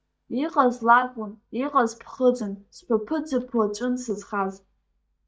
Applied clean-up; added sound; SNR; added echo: neural mask model DeepFilterNet 3.